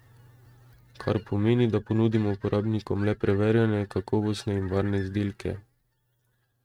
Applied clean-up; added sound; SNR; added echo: neural mask model RNNoise.